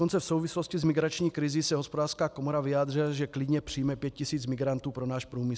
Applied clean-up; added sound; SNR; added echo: none; none; none; none.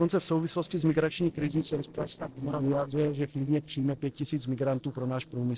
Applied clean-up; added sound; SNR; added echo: neural separator model SepFormer DNS4.